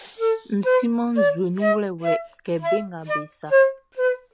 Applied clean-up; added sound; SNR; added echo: none; Wind instrument, woodwind instrument; -4 dB; none.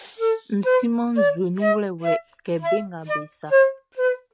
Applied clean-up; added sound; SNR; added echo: neural mask model RNNoise.